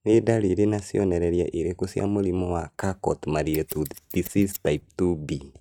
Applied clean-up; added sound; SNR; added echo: neural mask model RNNoise.